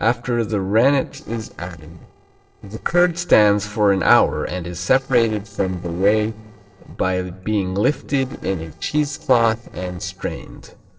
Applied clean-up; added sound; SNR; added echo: neural separator model SepFormer DNS4.